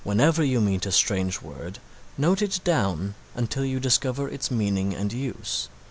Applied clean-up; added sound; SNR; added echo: none; none; none; none.